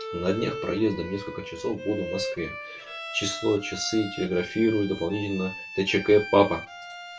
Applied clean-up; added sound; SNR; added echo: none; Bowed string instrument; 10 dB; reverberation time 0.2 s.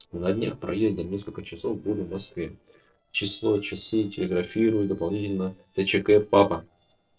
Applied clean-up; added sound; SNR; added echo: neural separator model SepFormer DNS4.